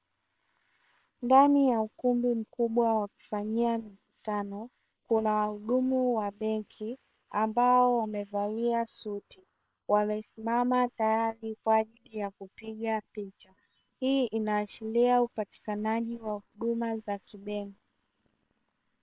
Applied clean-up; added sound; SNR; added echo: neural separator model SepFormer WHAM!.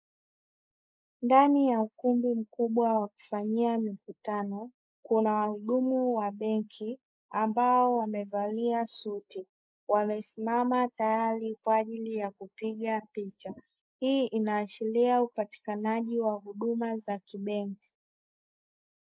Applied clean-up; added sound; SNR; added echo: neural mask model Resemble Enhance denoiser.